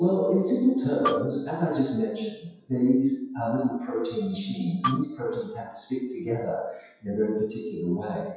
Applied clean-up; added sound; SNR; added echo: classical method WPE with log-MMSE.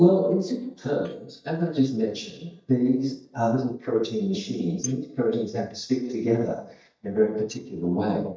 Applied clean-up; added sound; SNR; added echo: neural mask model DeepFilterNet 3.